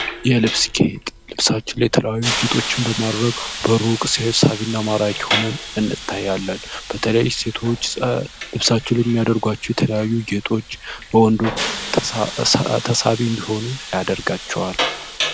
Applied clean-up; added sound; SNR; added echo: none; Hiss; 9 dB; none.